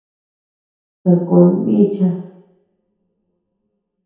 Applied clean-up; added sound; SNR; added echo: none; none; none; reverberation time 0.8 s.